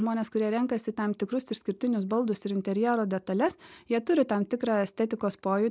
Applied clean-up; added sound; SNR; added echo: none; none; none; none.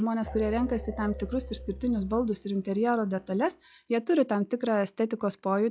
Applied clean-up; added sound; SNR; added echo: classical method log-MMSE.